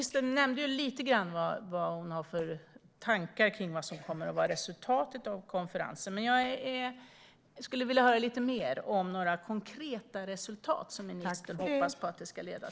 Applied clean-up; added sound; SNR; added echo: neural separator model SepFormer DNS4.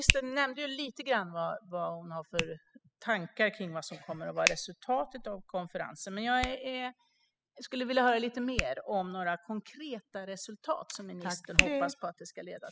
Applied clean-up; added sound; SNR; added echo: classical method spectral subtraction.